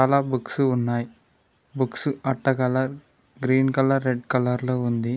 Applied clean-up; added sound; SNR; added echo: none; none; none; none.